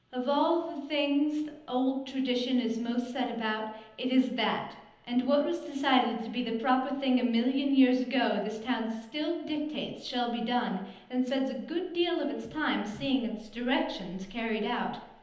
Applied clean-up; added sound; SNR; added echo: none; none; none; reverberation time 0.9 s.